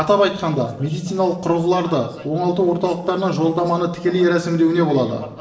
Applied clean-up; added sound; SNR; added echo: neural separator model SepFormer DNS4.